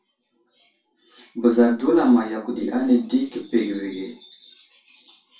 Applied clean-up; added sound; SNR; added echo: none; none; none; reverberation time 0.2 s.